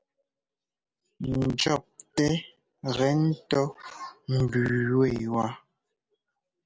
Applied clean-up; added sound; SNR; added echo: none; none; none; none.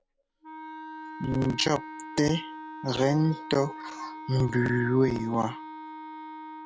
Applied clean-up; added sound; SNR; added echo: none; Wind instrument, woodwind instrument; 12 dB; none.